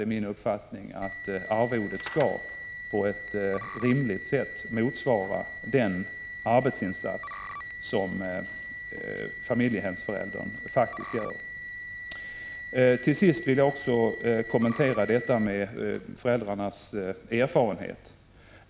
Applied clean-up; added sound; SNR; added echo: none; none; none; none.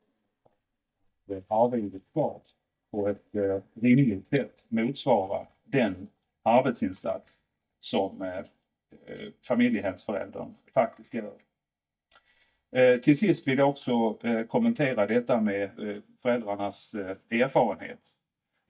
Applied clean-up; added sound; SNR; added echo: neural mask model DeepFilterNet 3.